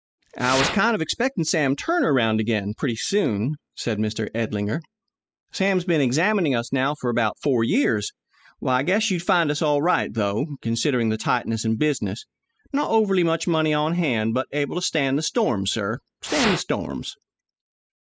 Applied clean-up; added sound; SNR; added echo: classical method spectral subtraction.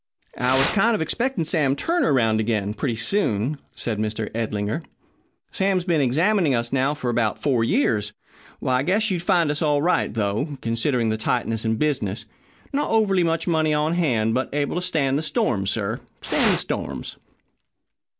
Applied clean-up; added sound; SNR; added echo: none; Fire; 2 dB; none.